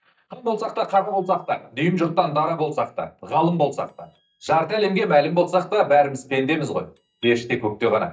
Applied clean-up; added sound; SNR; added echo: neural mask model DeepFilterNet 3.